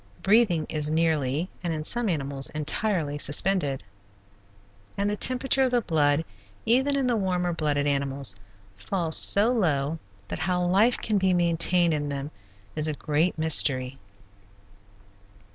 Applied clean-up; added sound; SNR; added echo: none; none; none; none.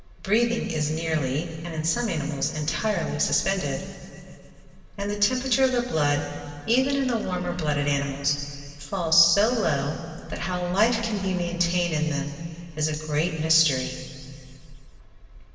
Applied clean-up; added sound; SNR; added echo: none; none; none; reverberation time 2.6 s.